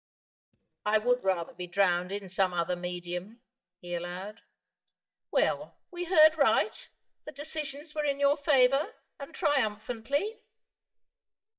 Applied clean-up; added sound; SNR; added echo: neural mask model DeepFilterNet 3.